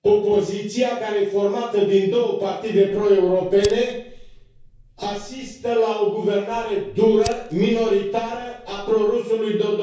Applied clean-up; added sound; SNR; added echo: none; Fire; 19 dB; reverberation time 0.6 s.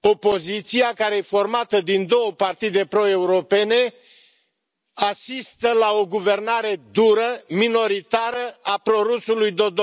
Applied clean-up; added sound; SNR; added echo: none; none; none; none.